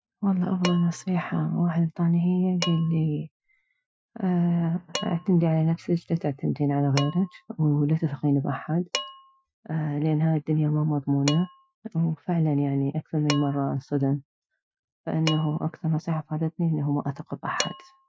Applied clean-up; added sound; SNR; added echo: classical method Wiener filter.